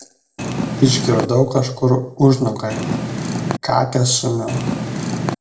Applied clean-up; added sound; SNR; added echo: none; Purr; 3 dB; reverberation time 0.6 s.